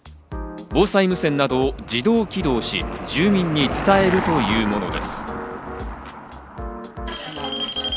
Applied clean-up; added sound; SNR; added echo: none; Car passing by / Engine; 9 dB; none.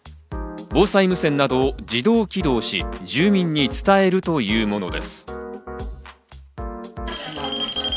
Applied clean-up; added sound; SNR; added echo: none; none; none; none.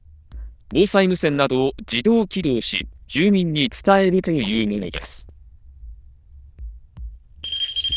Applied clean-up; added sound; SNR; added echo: neural diffusion model UNIVERSE++.